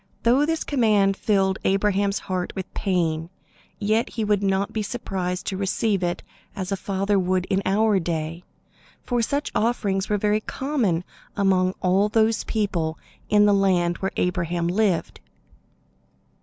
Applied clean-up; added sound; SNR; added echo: none; none; none; none.